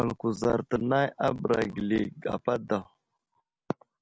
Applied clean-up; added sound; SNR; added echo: none; none; none; none.